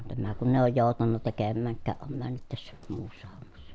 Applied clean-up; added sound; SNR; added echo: none; Livestock, farm animals, working animals; 14 dB; none.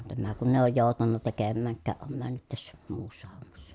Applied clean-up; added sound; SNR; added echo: none; none; none; none.